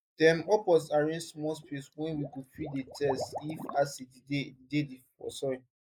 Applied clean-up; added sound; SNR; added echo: neural mask model Resemble Enhance denoiser.